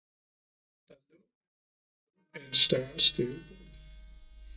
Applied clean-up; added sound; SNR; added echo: neural mask model DeepFilterNet 3.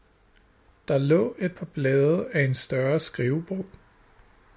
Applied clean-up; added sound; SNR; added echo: none; none; none; none.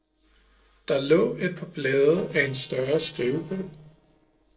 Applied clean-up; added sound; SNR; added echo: neural separator model SepFormer DNS4.